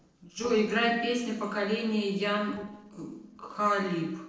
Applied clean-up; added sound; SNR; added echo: neural separator model SepFormer DNS4.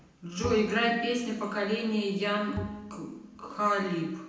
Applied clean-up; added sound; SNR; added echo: none; Bowed string instrument; 12 dB; reverberation time 0.9 s.